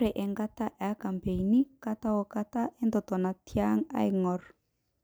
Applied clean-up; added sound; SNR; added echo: none; none; none; none.